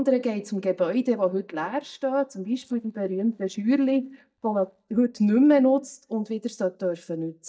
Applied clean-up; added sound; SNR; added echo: neural mask model DeepFilterNet 3.